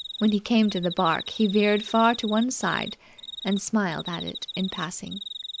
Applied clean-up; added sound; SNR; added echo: none; Cricket; 13 dB; none.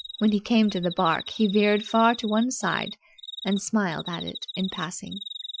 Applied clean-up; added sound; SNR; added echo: classical method Wiener filter.